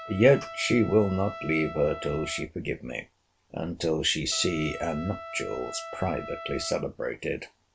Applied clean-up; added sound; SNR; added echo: none; Trumpet; 14 dB; none.